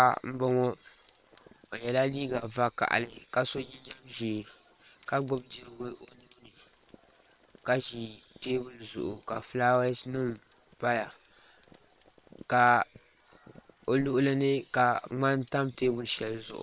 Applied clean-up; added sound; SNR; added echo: neural separator model SepFormer WHAM!.